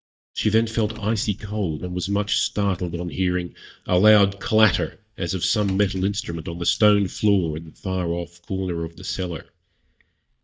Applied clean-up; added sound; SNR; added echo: neural mask model DeepFilterNet 3.